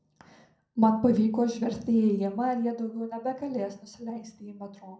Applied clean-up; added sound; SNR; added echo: none; none; none; reverberation time 0.6 s.